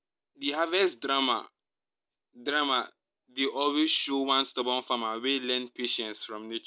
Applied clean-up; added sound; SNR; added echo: none; none; none; none.